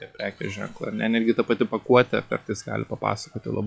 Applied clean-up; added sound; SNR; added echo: classical method log-MMSE.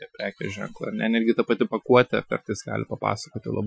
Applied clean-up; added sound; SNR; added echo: classical method Wiener filter.